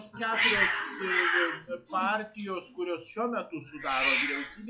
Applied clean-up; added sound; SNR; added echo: classical method log-MMSE.